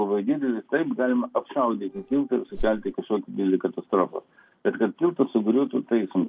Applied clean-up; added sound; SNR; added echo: neural separator model SepFormer DNS4.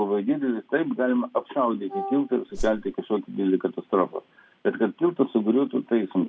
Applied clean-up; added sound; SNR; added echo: none; Whoosh, swoosh, swish + Wind instrument, woodwind instrument; 8 dB; none.